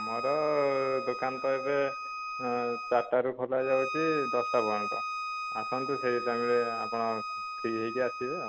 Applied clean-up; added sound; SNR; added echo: none; Bowed string instrument; 5 dB; none.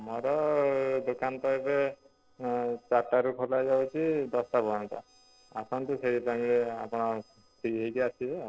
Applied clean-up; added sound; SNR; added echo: neural separator model SepFormer DNS4.